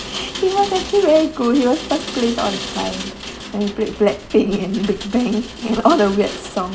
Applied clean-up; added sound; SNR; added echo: none; Rain; 11 dB; none.